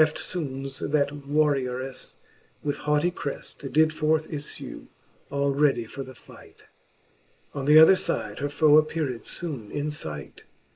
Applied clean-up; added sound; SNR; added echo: neural mask model Resemble Enhance denoiser.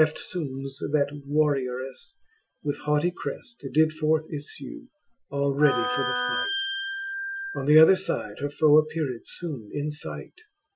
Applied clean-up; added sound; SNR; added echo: classical method Wiener filter.